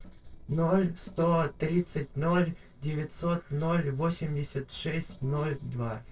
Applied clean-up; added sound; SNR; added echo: neural separator model SepFormer DNS4.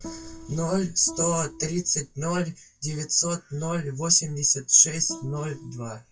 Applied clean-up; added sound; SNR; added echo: classical method WPE with log-MMSE.